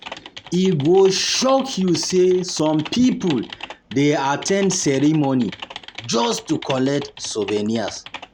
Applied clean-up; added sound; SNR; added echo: none; Typing; 17 dB; none.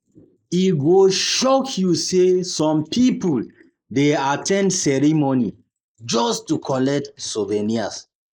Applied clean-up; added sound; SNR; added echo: neural mask model Resemble Enhance denoiser.